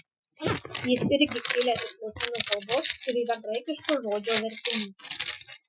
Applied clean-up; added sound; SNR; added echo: classical method Wiener filter.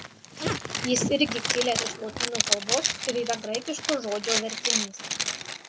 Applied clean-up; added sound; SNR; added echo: none; Zipper (clothing); -1 dB; none.